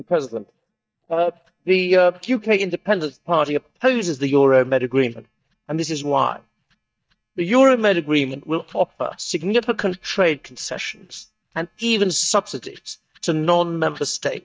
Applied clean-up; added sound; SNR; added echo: neural mask model DeepFilterNet 3.